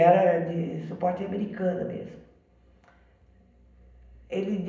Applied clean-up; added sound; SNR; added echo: none; none; none; reverberation time 0.8 s.